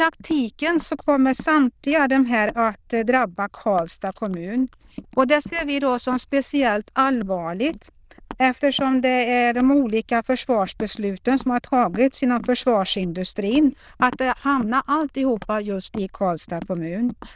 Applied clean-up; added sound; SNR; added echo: neural diffusion model UNIVERSE++.